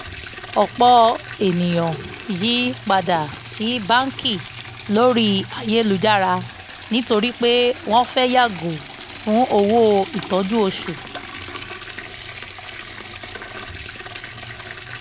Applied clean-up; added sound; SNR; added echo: none; Liquid; 13 dB; none.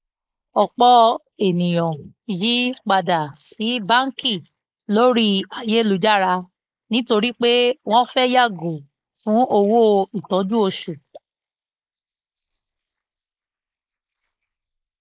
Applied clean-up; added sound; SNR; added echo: neural mask model Resemble Enhance denoiser.